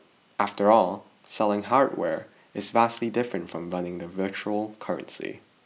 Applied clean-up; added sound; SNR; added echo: none; none; none; none.